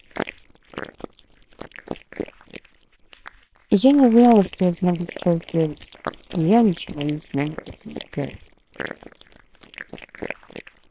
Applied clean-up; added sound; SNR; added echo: neural separator model SepFormer WHAMR!.